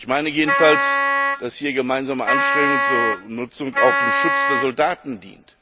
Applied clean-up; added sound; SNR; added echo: none; Wind instrument, woodwind instrument; -3 dB; none.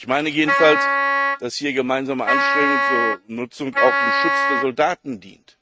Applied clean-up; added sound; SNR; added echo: neural mask model RNNoise.